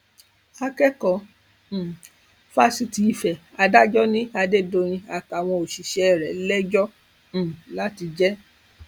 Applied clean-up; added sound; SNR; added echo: none; none; none; none.